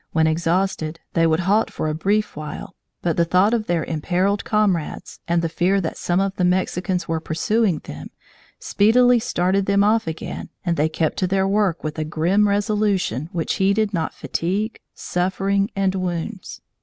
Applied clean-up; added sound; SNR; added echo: none; none; none; none.